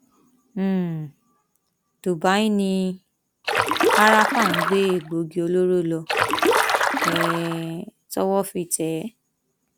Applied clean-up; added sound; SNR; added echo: none; Stream; -3 dB; none.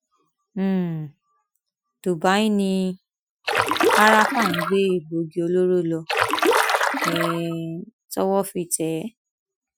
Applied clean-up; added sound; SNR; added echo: classical method Wiener filter.